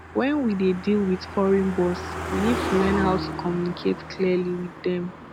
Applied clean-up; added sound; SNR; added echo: none; Car passing by; 8 dB; none.